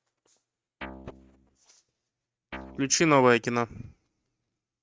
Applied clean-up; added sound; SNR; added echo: neural mask model RNNoise.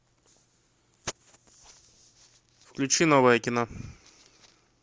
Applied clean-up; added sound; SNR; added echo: none; none; none; none.